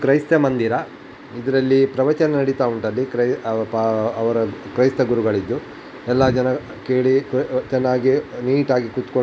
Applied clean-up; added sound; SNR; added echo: none; none; none; none.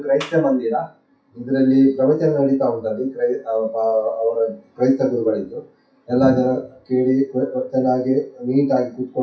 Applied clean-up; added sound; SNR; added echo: classical method WPE with log-MMSE.